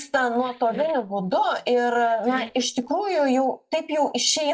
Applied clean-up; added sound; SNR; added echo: neural mask model DeepFilterNet 3.